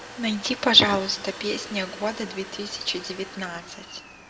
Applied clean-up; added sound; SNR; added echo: none; Domestic sounds, home sounds; 15 dB; reverberation time 1.8 s.